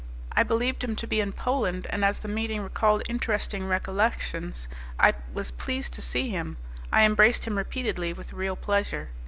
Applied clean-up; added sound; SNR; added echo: none; none; none; none.